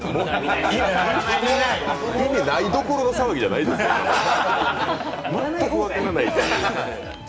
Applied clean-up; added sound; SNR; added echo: none; Sneeze; 17 dB; none.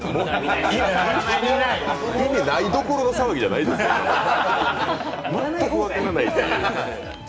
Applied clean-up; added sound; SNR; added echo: none; none; none; none.